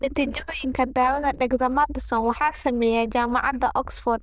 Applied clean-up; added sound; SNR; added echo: neural diffusion model UNIVERSE++.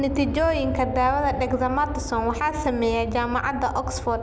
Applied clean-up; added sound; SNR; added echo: none; Aircraft; 8 dB; none.